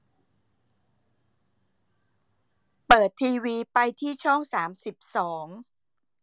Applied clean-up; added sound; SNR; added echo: none; none; none; none.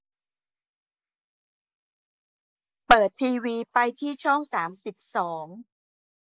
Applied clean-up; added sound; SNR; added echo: neural mask model Resemble Enhance denoiser.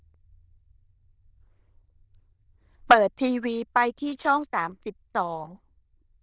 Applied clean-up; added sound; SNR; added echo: neural diffusion model UNIVERSE++.